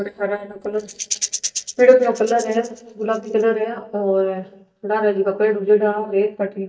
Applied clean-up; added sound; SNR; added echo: neural mask model DeepFilterNet 3.